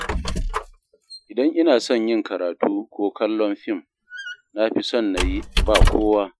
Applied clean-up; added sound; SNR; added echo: classical method Wiener filter.